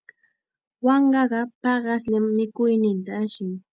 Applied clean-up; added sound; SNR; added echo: none; none; none; none.